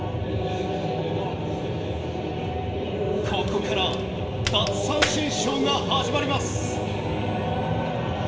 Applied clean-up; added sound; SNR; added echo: none; Crack; 10 dB; reverberation time 1.7 s.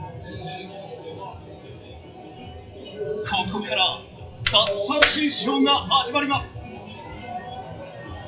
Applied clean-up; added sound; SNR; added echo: classical method WPE with log-MMSE.